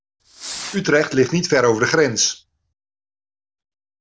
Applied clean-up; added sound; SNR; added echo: none; Fireworks; 17 dB; none.